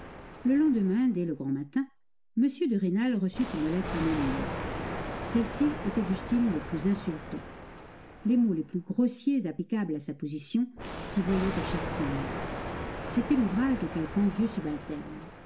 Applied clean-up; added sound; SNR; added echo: none; Thunder; 9 dB; none.